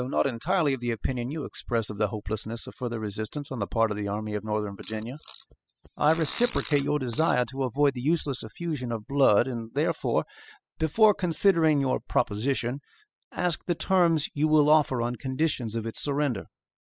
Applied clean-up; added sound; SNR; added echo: classical method spectral subtraction.